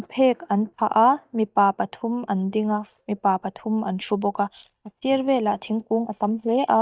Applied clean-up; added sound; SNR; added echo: neural mask model DeepFilterNet 3.